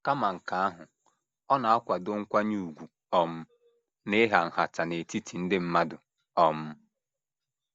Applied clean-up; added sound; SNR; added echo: none; none; none; none.